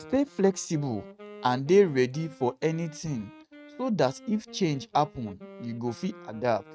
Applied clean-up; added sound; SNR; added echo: neural mask model RNNoise.